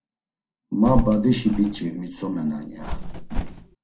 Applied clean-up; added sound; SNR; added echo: none; Bird; 4 dB; reverberation time 0.3 s.